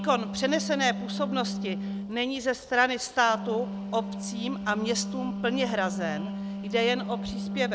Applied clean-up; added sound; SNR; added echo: none; Wind instrument, woodwind instrument; 5 dB; none.